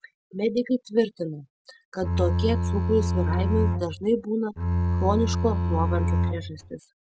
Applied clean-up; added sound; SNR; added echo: none; Bowed string instrument; -3 dB; none.